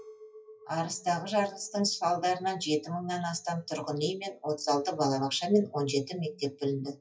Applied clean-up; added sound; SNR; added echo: classical method WPE with log-MMSE.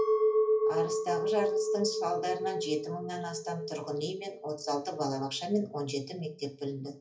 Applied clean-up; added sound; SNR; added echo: none; Chink, clink; -2 dB; reverberation time 0.3 s.